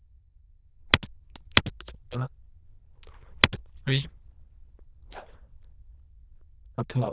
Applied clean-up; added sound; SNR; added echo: neural diffusion model UNIVERSE++.